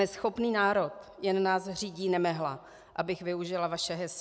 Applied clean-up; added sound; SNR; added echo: none; none; none; none.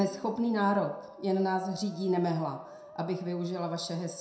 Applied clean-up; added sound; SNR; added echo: none; Musical instrument; 19 dB; reverberation time 0.5 s.